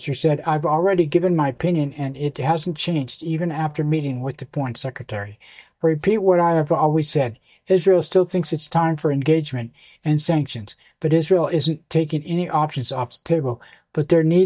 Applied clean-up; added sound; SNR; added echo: neural mask model DeepFilterNet 3.